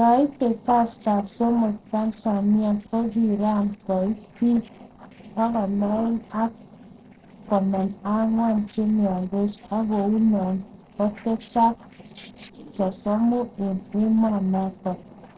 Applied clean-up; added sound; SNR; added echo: neural separator model SepFormer DNS4.